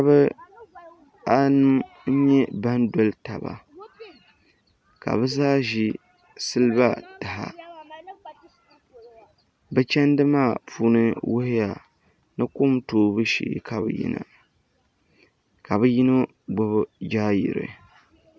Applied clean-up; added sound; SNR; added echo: none; none; none; none.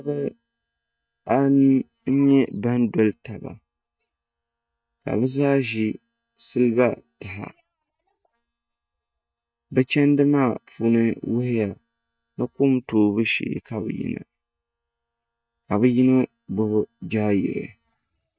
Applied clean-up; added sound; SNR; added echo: neural mask model DeepFilterNet 3.